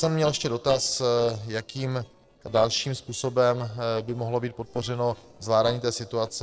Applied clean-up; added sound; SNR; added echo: neural separator model SepFormer DNS4.